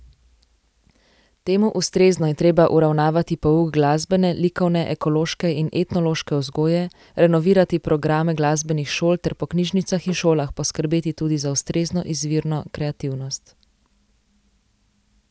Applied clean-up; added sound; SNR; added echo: none; none; none; none.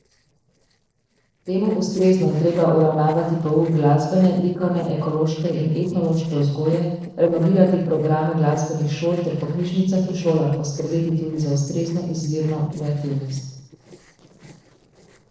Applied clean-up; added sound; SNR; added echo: neural separator model SepFormer DNS4.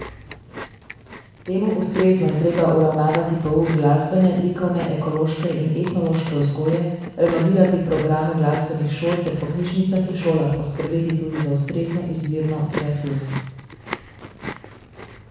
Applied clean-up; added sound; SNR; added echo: none; Chewing, mastication; 15 dB; reverberation time 1.1 s.